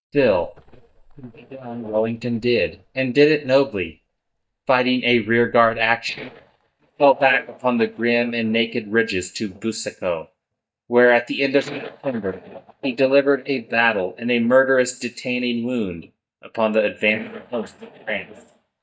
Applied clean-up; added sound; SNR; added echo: neural mask model DeepFilterNet 3.